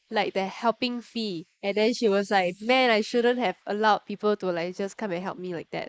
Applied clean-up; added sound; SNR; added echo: neural mask model Resemble Enhance denoiser.